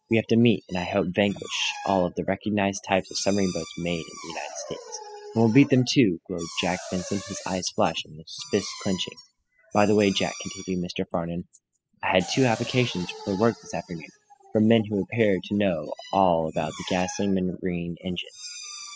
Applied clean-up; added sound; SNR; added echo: classical method spectral subtraction.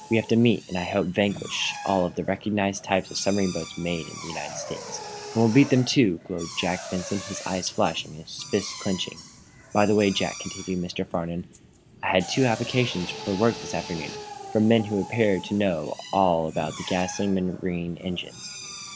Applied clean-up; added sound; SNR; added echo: none; Drill; 14 dB; none.